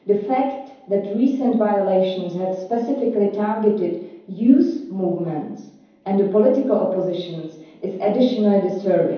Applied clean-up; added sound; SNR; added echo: none; none; none; reverberation time 0.9 s.